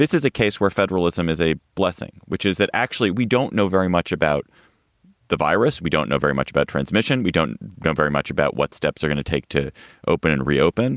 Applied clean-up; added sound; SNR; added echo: none; none; none; none.